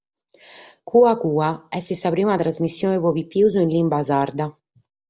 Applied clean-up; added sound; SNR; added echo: none; none; none; none.